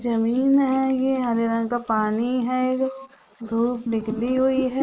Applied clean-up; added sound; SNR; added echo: neural mask model Resemble Enhance denoiser.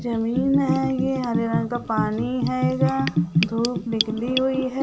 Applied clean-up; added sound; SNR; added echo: none; Bathtub (filling or washing) / Gurgling; 2 dB; none.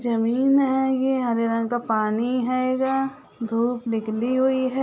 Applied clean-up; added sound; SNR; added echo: none; none; none; none.